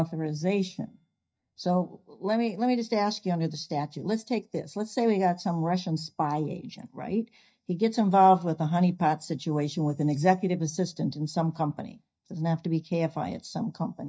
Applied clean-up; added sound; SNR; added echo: neural mask model DeepFilterNet 3.